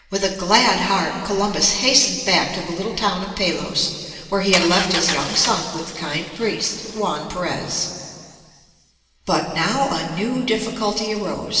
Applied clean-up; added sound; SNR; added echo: neural separator model SepFormer DNS4.